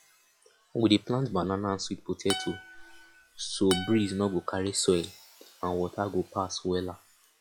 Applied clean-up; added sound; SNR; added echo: classical method log-MMSE.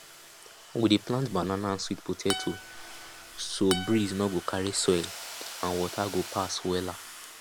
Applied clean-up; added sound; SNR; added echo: none; Acoustic guitar + Domestic sounds, home sounds; 11 dB; none.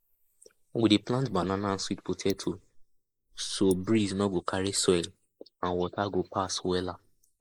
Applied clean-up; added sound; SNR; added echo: neural mask model Resemble Enhance denoiser.